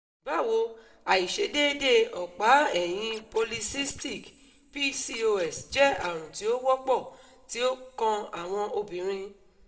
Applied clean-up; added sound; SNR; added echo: none; Scratching (performance technique); 18 dB; reverberation time 0.7 s.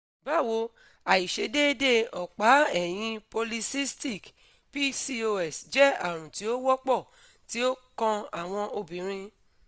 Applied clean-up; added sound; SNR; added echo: none; none; none; none.